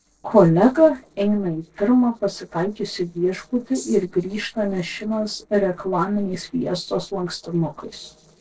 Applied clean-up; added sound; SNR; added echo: neural separator model SepFormer DNS4.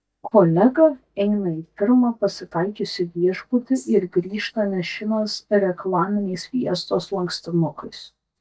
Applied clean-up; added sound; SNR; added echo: neural mask model DeepFilterNet 3.